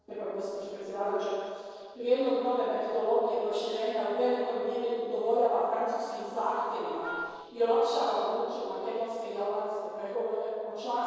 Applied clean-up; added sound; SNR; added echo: neural separator model SepFormer DNS4.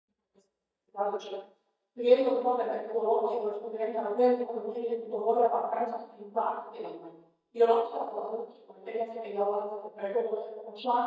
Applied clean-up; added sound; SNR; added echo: neural mask model DeepFilterNet 3.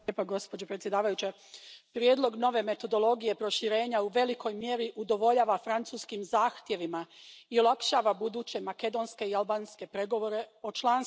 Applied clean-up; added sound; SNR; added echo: none; none; none; none.